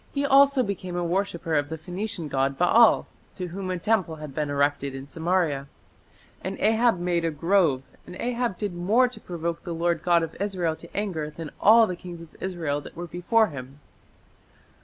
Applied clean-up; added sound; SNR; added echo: none; none; none; none.